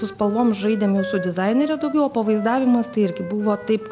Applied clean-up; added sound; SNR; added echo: none; Wind instrument, woodwind instrument; 14 dB; none.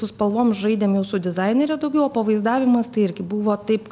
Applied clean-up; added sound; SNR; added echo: none; none; none; none.